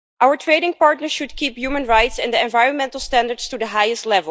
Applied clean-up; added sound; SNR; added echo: neural mask model DeepFilterNet 3.